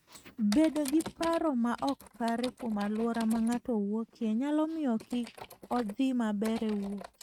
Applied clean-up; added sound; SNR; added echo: neural mask model RNNoise.